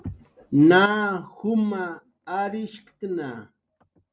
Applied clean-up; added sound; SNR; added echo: none; none; none; none.